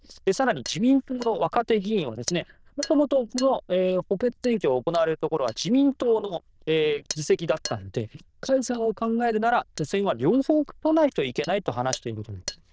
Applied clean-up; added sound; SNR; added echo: neural diffusion model UNIVERSE++.